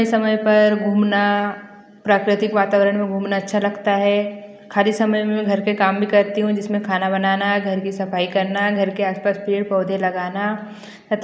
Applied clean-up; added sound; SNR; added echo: none; none; none; none.